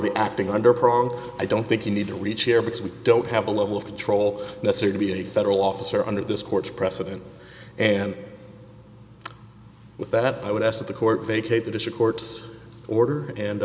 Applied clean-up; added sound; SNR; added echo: none; none; none; none.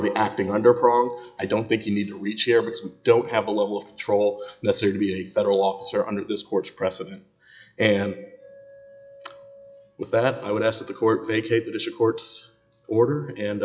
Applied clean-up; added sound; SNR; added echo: classical method log-MMSE.